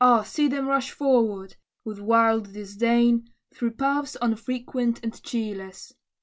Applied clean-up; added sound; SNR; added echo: none; none; none; none.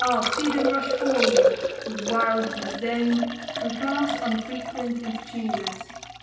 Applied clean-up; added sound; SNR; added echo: none; Liquid; 0 dB; reverberation time 0.9 s.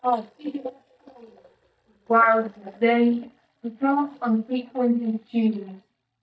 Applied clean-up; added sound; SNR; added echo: neural mask model DeepFilterNet 3.